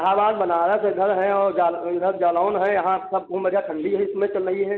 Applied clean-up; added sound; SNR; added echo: none; none; none; none.